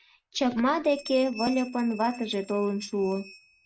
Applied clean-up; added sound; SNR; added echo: neural mask model RNNoise.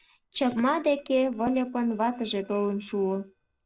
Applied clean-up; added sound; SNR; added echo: neural separator model SepFormer DNS4.